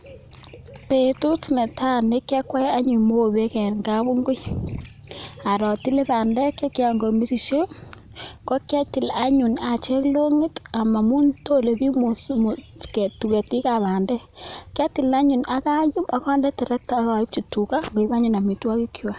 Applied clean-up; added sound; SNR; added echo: none; none; none; none.